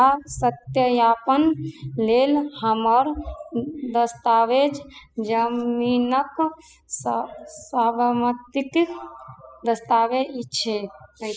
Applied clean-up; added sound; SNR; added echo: classical method spectral subtraction.